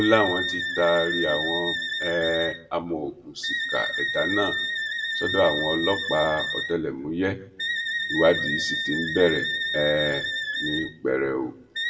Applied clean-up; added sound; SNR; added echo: none; Wind instrument, woodwind instrument; 2 dB; reverberation time 0.6 s.